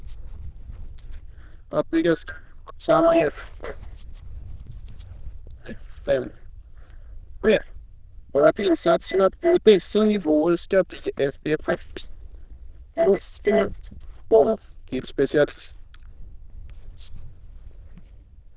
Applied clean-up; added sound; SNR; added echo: neural diffusion model UNIVERSE++.